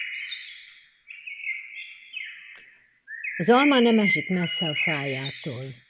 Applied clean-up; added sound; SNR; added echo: none; Bird; 5 dB; none.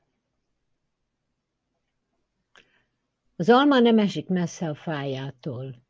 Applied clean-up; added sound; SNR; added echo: none; none; none; none.